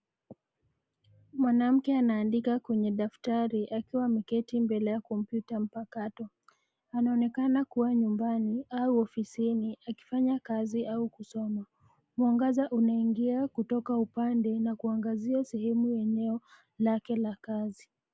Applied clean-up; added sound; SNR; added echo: none; none; none; none.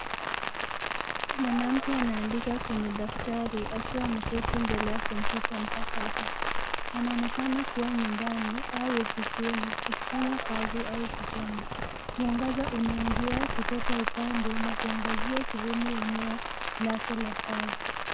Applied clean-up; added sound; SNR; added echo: none; Rain; -1 dB; none.